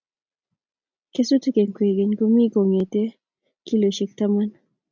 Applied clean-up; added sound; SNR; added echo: none; none; none; none.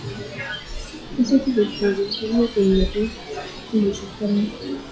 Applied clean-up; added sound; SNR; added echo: classical method log-MMSE.